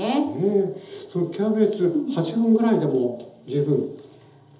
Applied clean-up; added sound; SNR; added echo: none; none; none; reverberation time 1.2 s.